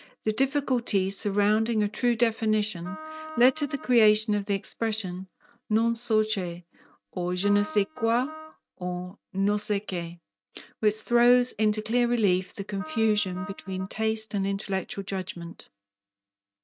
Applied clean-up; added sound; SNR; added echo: neural mask model RNNoise.